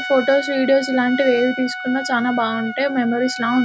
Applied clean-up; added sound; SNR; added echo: none; Trumpet; 10 dB; none.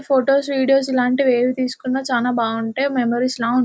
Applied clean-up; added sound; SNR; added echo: none; none; none; none.